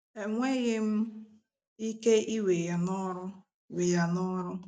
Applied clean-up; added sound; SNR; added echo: none; none; none; none.